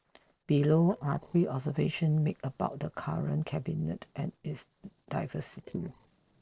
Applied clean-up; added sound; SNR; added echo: neural separator model SepFormer DNS4.